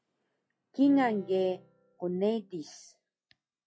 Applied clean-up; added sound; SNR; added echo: classical method log-MMSE.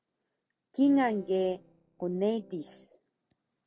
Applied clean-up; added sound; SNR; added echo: neural separator model SepFormer DNS4.